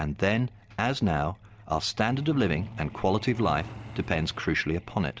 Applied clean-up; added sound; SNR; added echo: none; Truck; 16 dB; none.